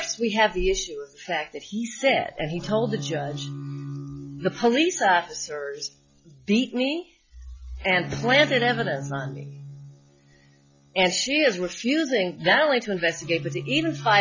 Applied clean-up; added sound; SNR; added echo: classical method log-MMSE.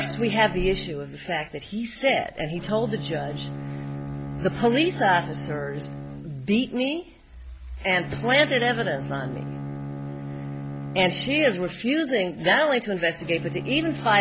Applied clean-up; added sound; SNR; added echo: none; Bowed string instrument; 10 dB; none.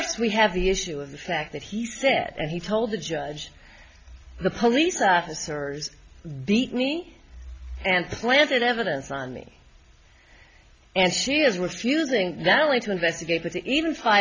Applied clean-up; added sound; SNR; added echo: none; none; none; none.